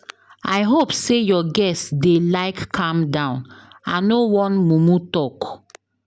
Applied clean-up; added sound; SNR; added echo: none; none; none; none.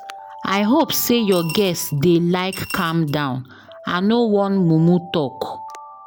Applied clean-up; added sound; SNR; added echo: none; Alarm + Coin (dropping) / Glass; 18 dB; none.